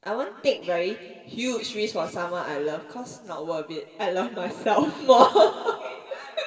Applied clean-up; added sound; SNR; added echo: none; none; none; reverberation time 1.8 s.